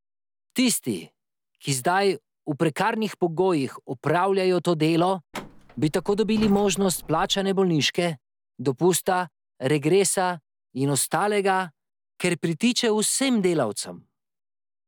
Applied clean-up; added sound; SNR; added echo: none; Truck; 16 dB; none.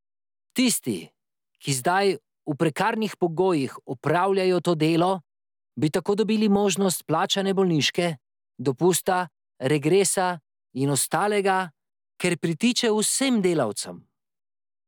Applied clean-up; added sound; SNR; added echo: none; none; none; none.